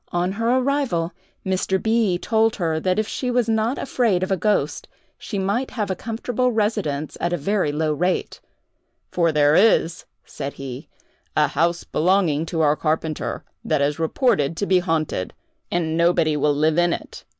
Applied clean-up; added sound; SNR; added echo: none; none; none; none.